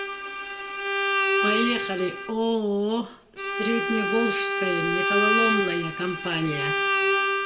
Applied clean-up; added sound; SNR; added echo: none; Bowed string instrument; -1 dB; reverberation time 0.5 s.